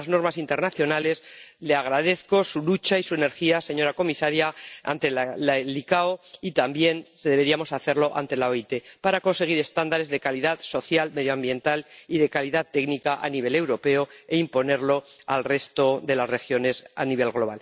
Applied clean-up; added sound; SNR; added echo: none; none; none; none.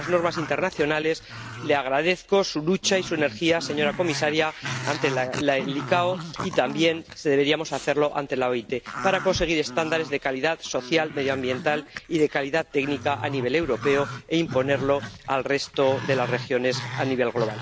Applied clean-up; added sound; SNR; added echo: none; Growling; 11 dB; none.